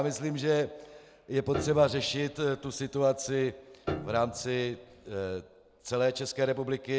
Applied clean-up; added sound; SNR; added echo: none; Piano; 11 dB; none.